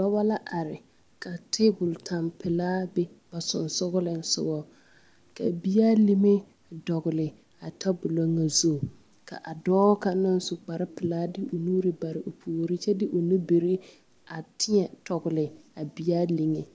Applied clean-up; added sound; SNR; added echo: none; none; none; none.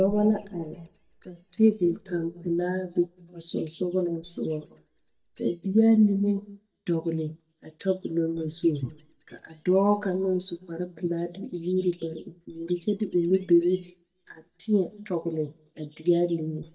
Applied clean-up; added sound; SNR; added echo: neural mask model DeepFilterNet 3.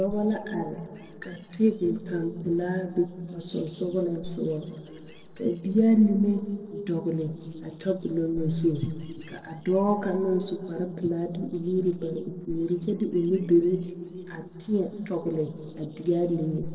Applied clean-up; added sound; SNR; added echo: neural separator model SepFormer DNS4.